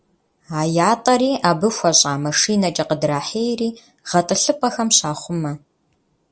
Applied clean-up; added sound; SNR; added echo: none; none; none; none.